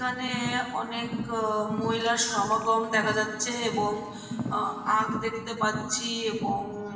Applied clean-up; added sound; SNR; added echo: none; Car; 7 dB; reverberation time 1.2 s.